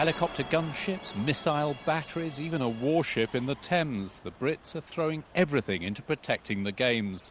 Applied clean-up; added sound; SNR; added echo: none; none; none; none.